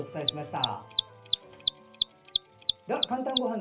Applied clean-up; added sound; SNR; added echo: none; Mechanisms; -4 dB; reverberation time 0.3 s.